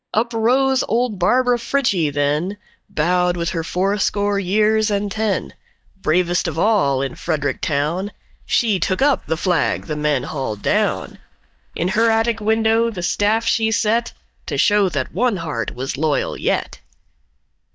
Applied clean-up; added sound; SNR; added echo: neural mask model DeepFilterNet 3.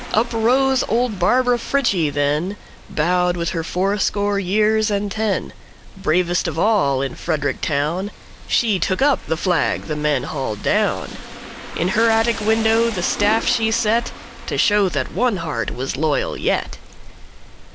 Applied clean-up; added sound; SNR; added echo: none; Rain; 16 dB; none.